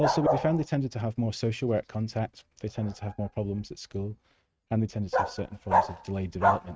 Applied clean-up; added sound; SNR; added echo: neural mask model RNNoise.